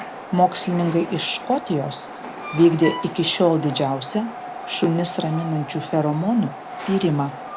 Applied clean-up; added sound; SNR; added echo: none; Train + Bowed string instrument; 12 dB; none.